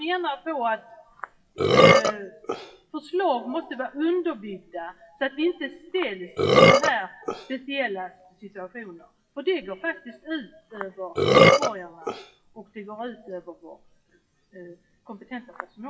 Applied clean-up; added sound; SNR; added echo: classical method WPE with log-MMSE.